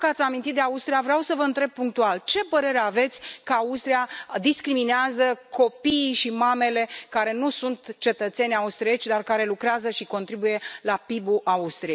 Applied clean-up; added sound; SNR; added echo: none; none; none; none.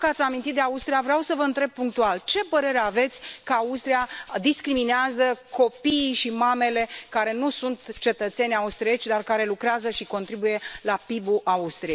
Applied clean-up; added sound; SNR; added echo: none; Rattle (instrument); 11 dB; none.